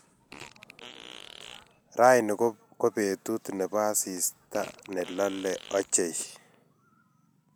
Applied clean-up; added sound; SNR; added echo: none; Fart; 19 dB; none.